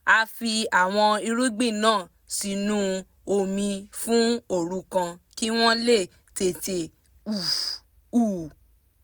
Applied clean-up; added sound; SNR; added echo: none; none; none; none.